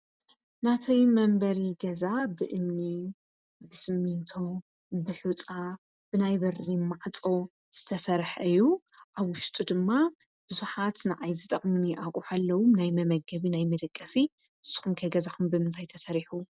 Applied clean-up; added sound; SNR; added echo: none; none; none; none.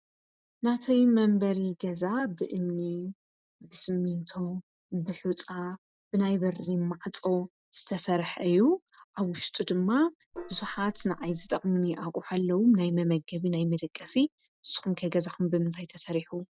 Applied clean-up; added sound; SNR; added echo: neural mask model DeepFilterNet 3.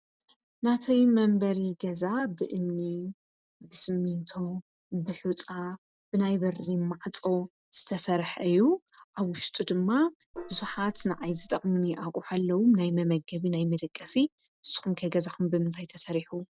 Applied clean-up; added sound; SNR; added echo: neural separator model SepFormer DNS4.